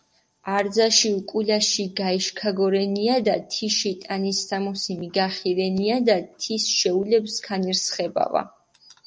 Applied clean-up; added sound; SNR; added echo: none; none; none; none.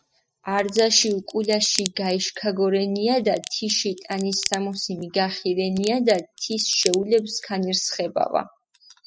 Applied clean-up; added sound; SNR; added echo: classical method spectral subtraction.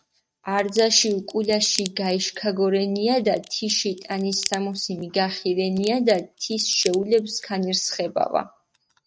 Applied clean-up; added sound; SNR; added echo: neural mask model RNNoise.